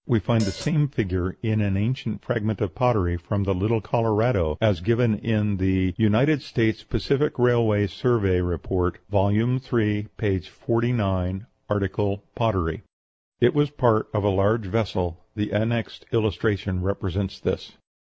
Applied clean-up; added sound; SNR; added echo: none; Hi-hat; 17 dB; none.